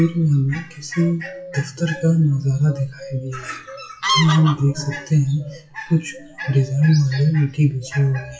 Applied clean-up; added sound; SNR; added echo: classical method WPE with log-MMSE.